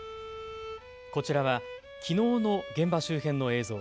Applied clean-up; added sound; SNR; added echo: none; Bowed string instrument; 13 dB; none.